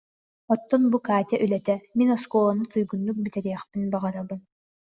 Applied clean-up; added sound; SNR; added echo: none; none; none; none.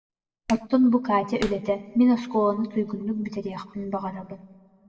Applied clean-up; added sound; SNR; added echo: none; Clapping; 18 dB; reverberation time 1.4 s.